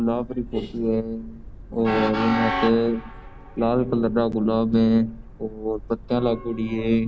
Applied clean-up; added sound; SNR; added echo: none; Train; 10 dB; none.